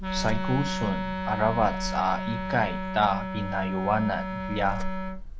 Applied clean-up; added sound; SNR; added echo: none; Purr + Wind instrument, woodwind instrument; 2 dB; none.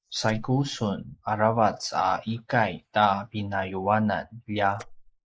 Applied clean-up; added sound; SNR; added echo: neural mask model Resemble Enhance denoiser.